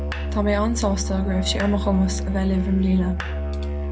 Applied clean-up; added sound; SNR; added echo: none; Musical instrument; 2 dB; none.